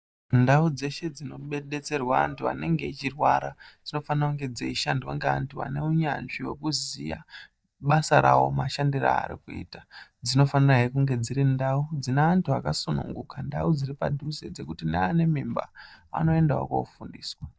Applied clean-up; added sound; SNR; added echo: neural mask model DeepFilterNet 3.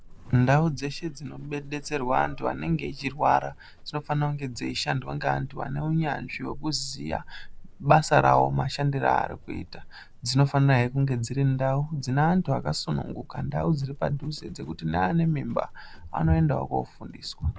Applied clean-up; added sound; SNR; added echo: none; Livestock, farm animals, working animals; 16 dB; none.